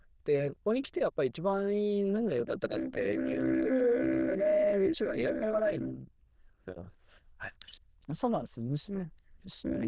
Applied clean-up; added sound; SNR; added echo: neural diffusion model UNIVERSE++.